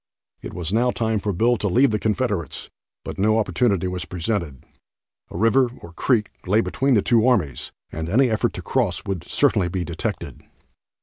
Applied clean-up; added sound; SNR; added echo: none; none; none; none.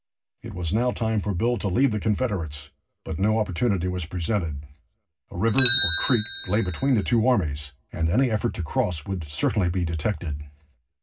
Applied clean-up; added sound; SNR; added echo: none; Bicycle; 1 dB; reverberation time 0.4 s.